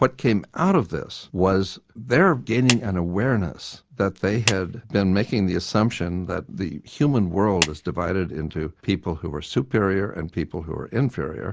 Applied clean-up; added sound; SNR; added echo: none; Clapping; 9 dB; none.